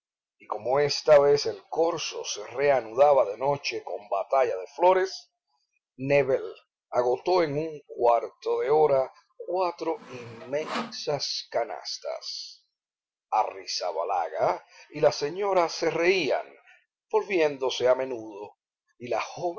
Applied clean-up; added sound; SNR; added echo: none; Sawing; 13 dB; none.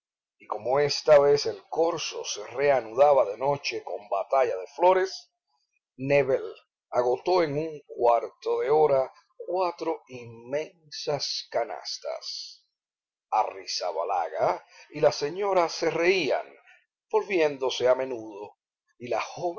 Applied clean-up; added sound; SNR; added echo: none; none; none; none.